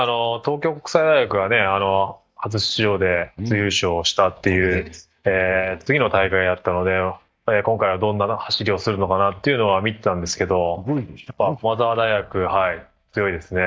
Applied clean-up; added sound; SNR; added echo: neural mask model DeepFilterNet 3.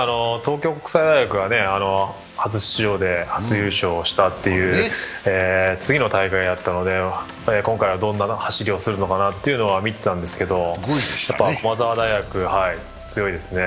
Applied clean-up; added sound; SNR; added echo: none; none; none; none.